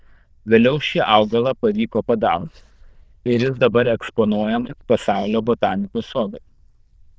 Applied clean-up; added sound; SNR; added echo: neural diffusion model UNIVERSE++.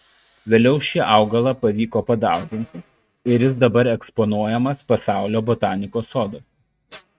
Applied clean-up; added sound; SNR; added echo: neural mask model RNNoise.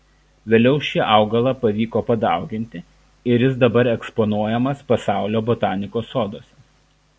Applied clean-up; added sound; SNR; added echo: none; none; none; none.